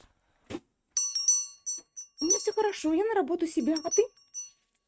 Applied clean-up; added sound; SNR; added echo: neural mask model RNNoise.